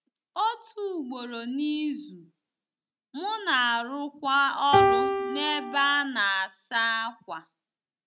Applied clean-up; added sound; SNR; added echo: neural mask model RNNoise.